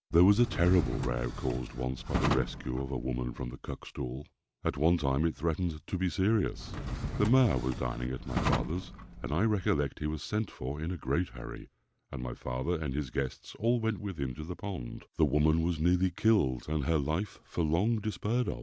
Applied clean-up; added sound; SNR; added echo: none; Drawer open or close; 6 dB; none.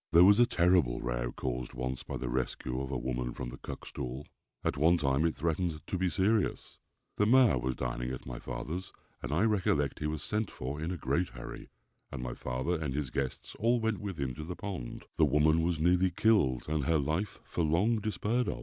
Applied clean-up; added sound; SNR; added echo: none; none; none; none.